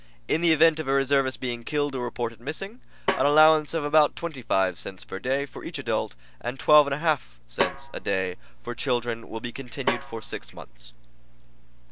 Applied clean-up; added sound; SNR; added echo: none; Snare drum; 8 dB; none.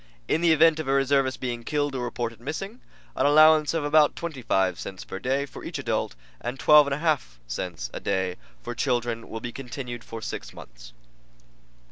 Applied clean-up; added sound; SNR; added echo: none; none; none; none.